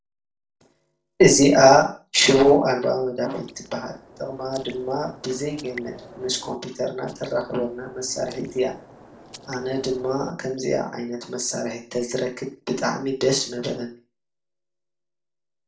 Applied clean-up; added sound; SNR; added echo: neural separator model SepFormer DNS4.